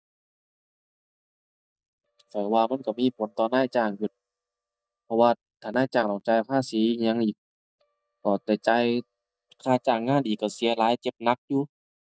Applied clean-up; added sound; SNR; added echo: neural mask model DeepFilterNet 3.